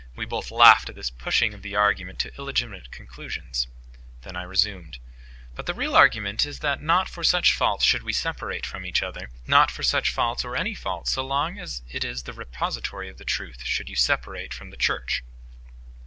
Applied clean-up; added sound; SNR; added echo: none; none; none; none.